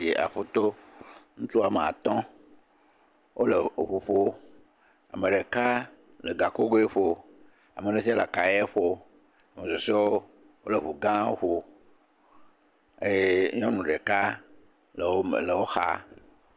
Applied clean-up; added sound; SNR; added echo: none; none; none; none.